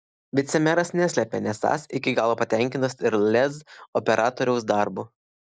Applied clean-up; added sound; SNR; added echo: none; none; none; none.